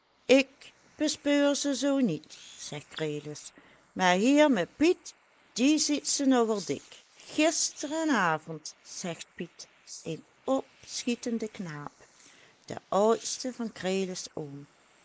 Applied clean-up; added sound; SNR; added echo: neural mask model Resemble Enhance denoiser.